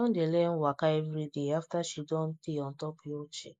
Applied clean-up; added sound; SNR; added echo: neural mask model Resemble Enhance denoiser.